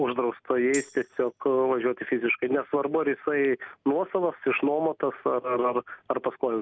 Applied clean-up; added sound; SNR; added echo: none; Tambourine; 16 dB; none.